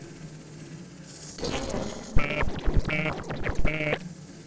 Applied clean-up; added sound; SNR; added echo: neural separator model SepFormer DNS4.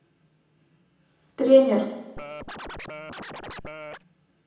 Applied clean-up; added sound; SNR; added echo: none; Scratching (performance technique); 11 dB; reverberation time 0.9 s.